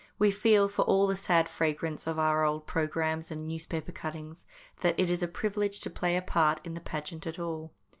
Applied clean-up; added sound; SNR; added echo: none; none; none; none.